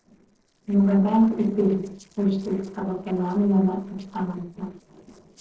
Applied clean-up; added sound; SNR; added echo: neural separator model SepFormer DNS4.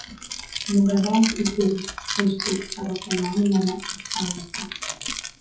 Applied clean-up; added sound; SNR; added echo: classical method WPE with log-MMSE.